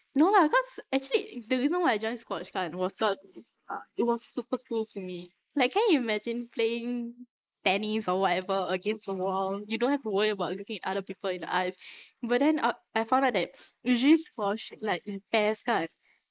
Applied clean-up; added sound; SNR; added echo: neural mask model Resemble Enhance denoiser.